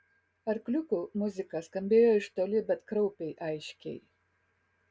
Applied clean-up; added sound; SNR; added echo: none; none; none; none.